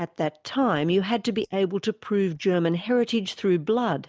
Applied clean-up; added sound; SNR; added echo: neural mask model DeepFilterNet 3.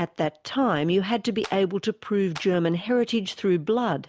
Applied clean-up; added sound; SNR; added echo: none; Clapping; 17 dB; none.